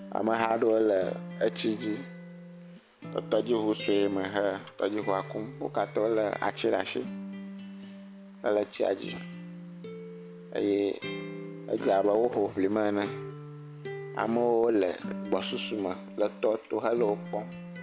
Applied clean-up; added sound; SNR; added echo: none; Acoustic guitar; 12 dB; none.